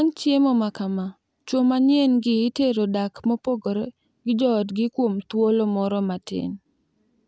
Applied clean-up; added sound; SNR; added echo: none; none; none; none.